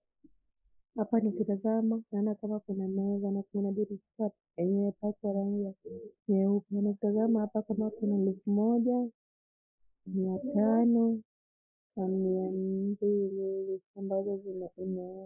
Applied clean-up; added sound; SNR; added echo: neural mask model Resemble Enhance denoiser.